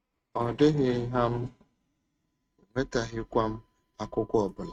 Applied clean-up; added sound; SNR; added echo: neural mask model RNNoise.